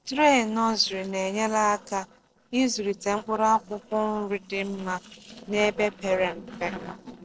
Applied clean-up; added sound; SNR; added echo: neural separator model SepFormer DNS4.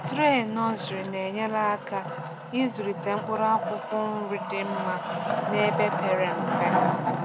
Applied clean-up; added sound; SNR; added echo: none; Wood; 2 dB; none.